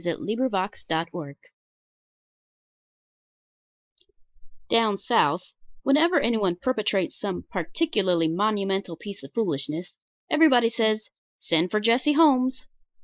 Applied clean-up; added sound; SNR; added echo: neural mask model Resemble Enhance denoiser.